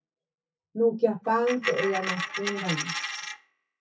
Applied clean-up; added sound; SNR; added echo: classical method WPE with log-MMSE.